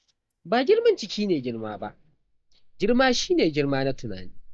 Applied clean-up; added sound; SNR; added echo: neural mask model DeepFilterNet 3.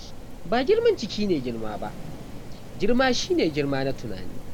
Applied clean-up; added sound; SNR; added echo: none; Rain; 5 dB; none.